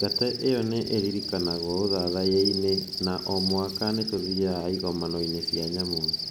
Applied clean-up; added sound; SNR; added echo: none; Cricket; 5 dB; none.